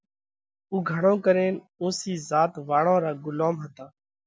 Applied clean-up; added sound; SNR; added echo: none; none; none; none.